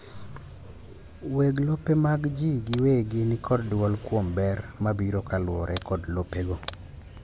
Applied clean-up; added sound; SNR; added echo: none; Crack; 16 dB; none.